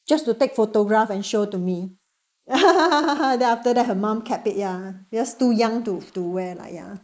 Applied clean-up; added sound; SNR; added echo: neural mask model Resemble Enhance denoiser.